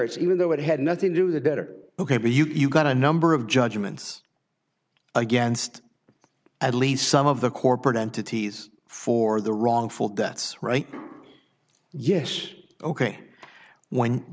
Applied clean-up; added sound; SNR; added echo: none; none; none; none.